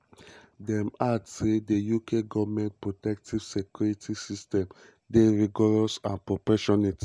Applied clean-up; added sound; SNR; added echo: none; none; none; none.